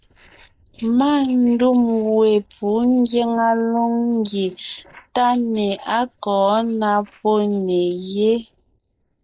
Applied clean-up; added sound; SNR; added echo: neural mask model Resemble Enhance denoiser.